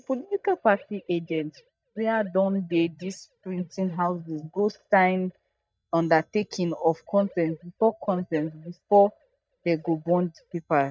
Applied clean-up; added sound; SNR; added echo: neural mask model DeepFilterNet 3.